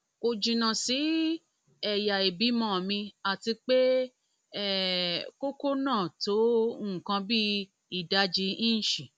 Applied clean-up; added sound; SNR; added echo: none; none; none; none.